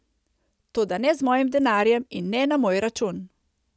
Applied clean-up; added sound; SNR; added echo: none; none; none; none.